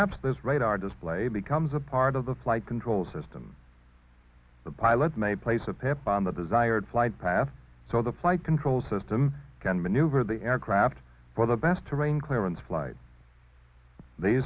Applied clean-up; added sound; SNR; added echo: none; none; none; none.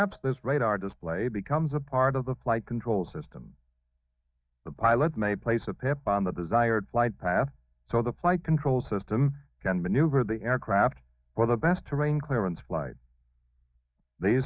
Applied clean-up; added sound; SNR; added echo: neural mask model DeepFilterNet 3.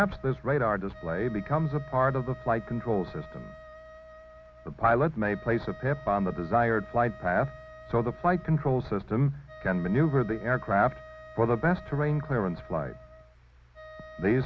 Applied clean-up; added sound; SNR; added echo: none; Wind instrument, woodwind instrument; 19 dB; none.